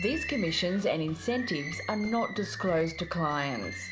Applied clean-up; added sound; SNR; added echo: none; Bird; 10 dB; reverberation time 0.6 s.